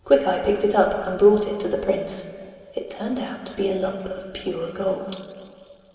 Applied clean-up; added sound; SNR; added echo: none; none; none; reverberation time 2.3 s.